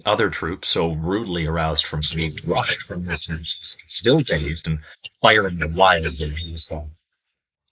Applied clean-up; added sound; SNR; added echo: neural mask model Resemble Enhance denoiser.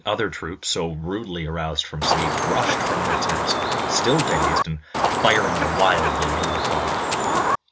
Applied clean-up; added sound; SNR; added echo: none; Chicken, rooster; -4 dB; none.